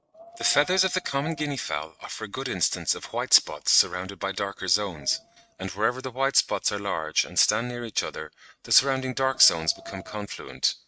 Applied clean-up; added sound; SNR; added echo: neural mask model RNNoise.